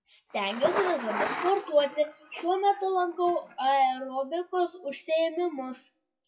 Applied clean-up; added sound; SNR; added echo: classical method WPE with log-MMSE.